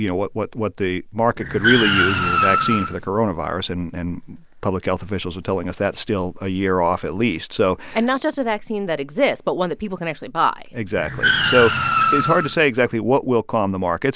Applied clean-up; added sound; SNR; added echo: none; Car; 0 dB; none.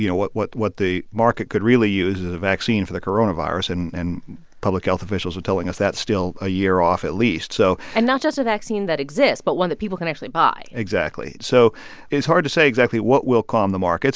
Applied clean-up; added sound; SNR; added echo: none; none; none; none.